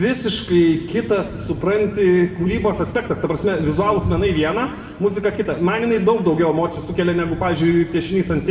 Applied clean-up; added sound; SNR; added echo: none; none; none; reverberation time 1.6 s.